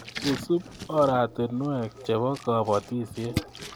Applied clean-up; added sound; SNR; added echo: none; Scissors + Splash, splatter; 12 dB; none.